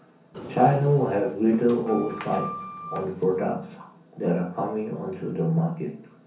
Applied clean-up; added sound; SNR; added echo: none; Sliding door; 13 dB; reverberation time 0.6 s.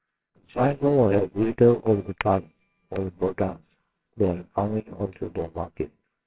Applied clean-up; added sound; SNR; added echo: neural separator model SepFormer WHAMR!.